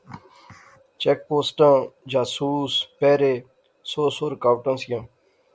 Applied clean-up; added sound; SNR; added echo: none; none; none; none.